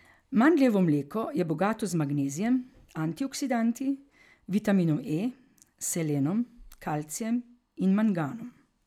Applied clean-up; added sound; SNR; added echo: none; none; none; none.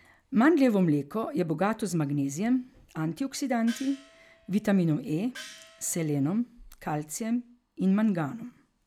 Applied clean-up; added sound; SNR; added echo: none; Gong; 20 dB; none.